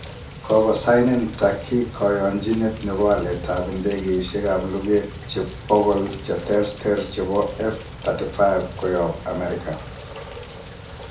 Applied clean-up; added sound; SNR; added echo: none; Rain; 13 dB; reverberation time 0.4 s.